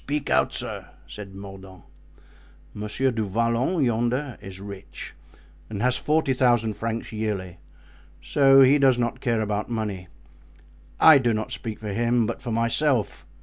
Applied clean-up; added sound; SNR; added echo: none; none; none; none.